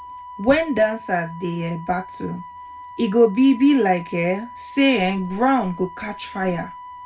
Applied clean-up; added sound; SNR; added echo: none; Wind instrument, woodwind instrument; 17 dB; reverberation time 0.2 s.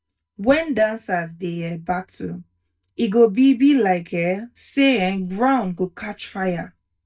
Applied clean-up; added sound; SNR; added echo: neural mask model DeepFilterNet 3.